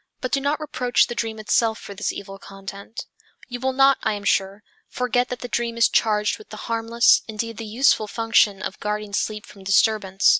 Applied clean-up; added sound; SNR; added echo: none; none; none; none.